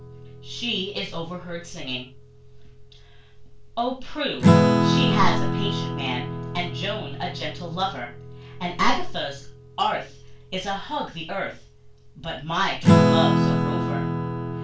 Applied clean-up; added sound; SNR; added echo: none; Acoustic guitar / Strum; -3 dB; reverberation time 0.3 s.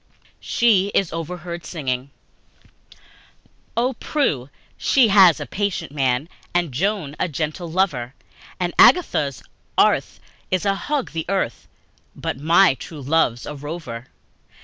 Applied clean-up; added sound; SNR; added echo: none; none; none; none.